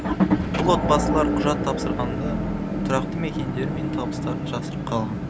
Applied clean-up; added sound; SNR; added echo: none; Motor vehicle (road) / Engine; -3 dB; none.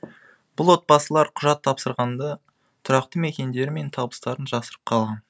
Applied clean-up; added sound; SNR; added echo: none; none; none; none.